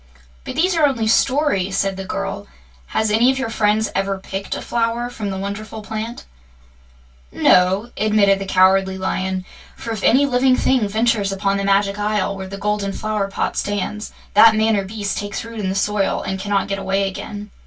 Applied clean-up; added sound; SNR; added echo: none; none; none; reverberation time 0.1 s.